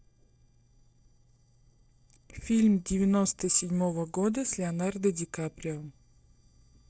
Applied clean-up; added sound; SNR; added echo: neural separator model SepFormer DNS4.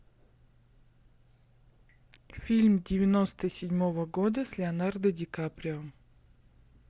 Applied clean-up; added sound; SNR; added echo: none; none; none; none.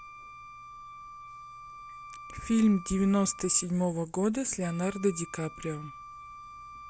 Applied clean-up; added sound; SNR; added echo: none; Wind instrument, woodwind instrument; 16 dB; none.